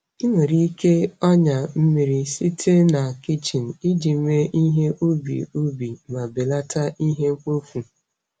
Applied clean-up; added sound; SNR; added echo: none; none; none; none.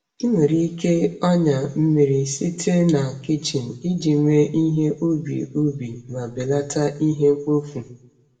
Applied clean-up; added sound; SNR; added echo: none; none; none; reverberation time 0.6 s.